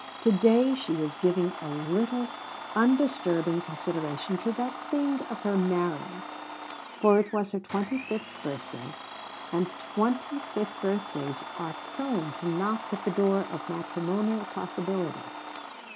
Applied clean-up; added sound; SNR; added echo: none; Domestic sounds, home sounds; 11 dB; none.